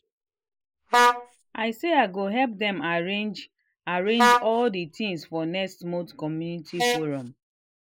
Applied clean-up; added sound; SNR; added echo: neural mask model Resemble Enhance denoiser.